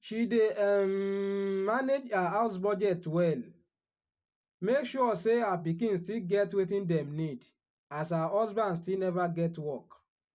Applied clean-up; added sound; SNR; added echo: none; none; none; none.